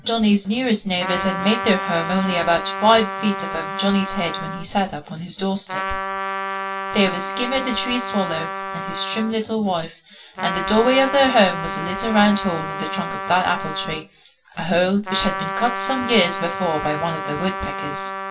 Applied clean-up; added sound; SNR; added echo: none; Trumpet; 7 dB; reverberation time 0.2 s.